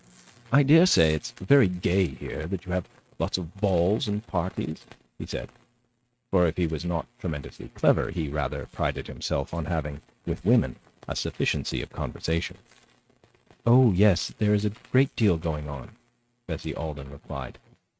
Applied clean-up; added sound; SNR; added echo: neural mask model RNNoise.